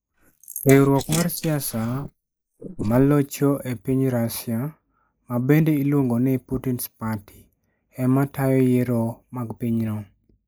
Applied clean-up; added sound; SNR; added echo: neural mask model Resemble Enhance denoiser.